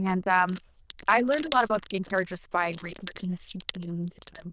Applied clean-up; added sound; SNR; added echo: neural diffusion model UNIVERSE++.